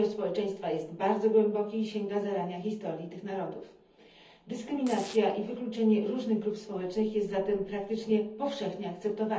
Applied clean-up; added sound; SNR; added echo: none; Domestic sounds, home sounds; 19 dB; reverberation time 0.7 s.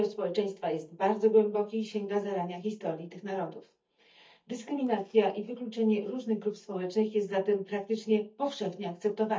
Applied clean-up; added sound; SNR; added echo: neural mask model DeepFilterNet 3.